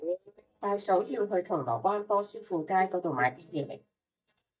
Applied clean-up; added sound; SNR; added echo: neural mask model DeepFilterNet 3.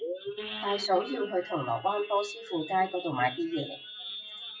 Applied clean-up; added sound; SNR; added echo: classical method WPE with log-MMSE.